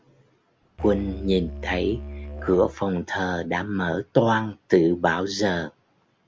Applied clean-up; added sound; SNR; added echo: none; Musical instrument; 11 dB; none.